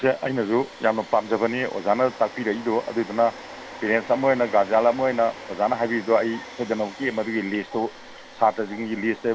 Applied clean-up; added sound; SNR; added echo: none; Domestic sounds, home sounds; 17 dB; none.